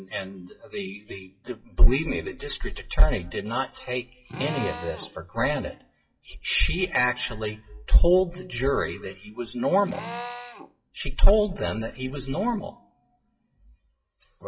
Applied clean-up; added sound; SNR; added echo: classical method WPE with log-MMSE.